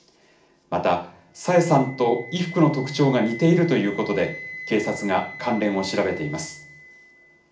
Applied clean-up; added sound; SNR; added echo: none; Wind instrument, woodwind instrument; 16 dB; reverberation time 0.4 s.